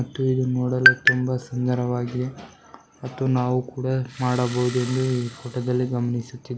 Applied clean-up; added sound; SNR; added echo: none; Engine starting; 18 dB; none.